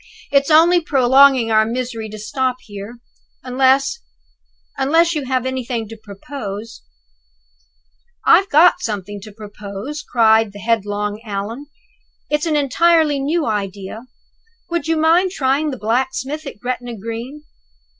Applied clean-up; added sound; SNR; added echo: none; none; none; none.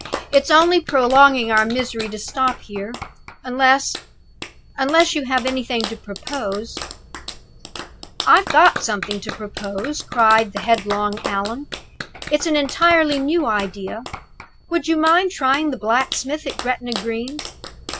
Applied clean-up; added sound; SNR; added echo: none; Clapping; 13 dB; none.